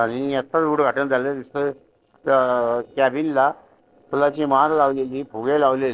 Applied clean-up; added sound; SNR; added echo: neural separator model SepFormer DNS4.